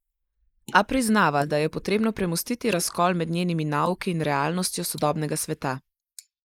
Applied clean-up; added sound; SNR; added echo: neural mask model Resemble Enhance denoiser.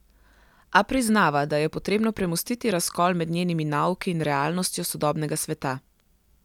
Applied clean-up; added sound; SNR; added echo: none; none; none; none.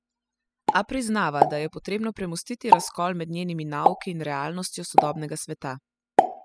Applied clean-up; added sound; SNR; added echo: classical method spectral subtraction.